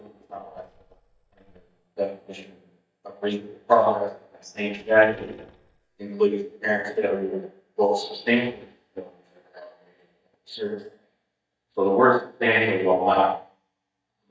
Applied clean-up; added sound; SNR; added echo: neural mask model DeepFilterNet 3.